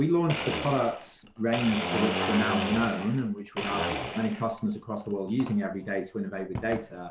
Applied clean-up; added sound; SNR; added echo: none; Domestic sounds, home sounds; 5 dB; none.